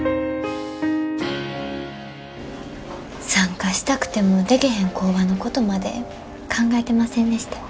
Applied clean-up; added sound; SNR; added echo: none; none; none; none.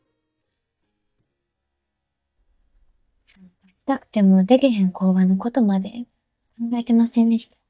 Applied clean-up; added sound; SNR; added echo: neural mask model DeepFilterNet 3.